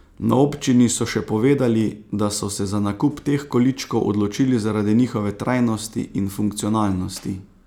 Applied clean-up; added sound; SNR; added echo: none; none; none; none.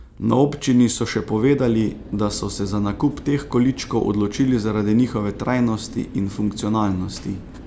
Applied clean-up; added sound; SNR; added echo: none; Mechanical fan; 17 dB; none.